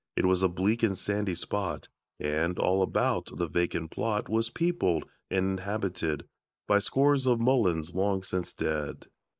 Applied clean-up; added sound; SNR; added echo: neural mask model Resemble Enhance denoiser.